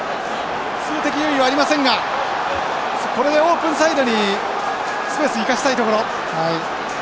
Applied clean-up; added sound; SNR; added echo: none; none; none; none.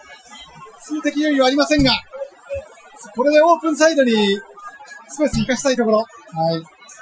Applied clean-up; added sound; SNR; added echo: classical method Wiener filter.